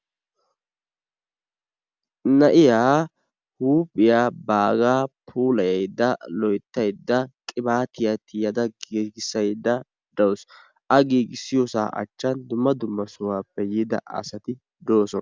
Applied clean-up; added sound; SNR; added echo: none; none; none; none.